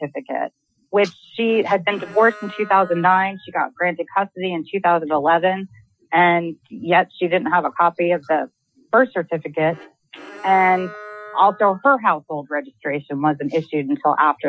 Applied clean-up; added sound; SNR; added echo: classical method Wiener filter.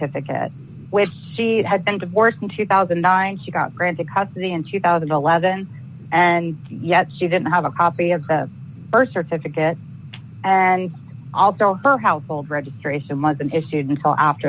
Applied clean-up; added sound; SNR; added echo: none; none; none; none.